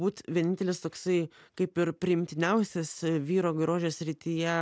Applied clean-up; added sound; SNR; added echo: none; none; none; none.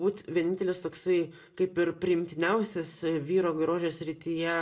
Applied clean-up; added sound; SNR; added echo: none; none; none; reverberation time 0.3 s.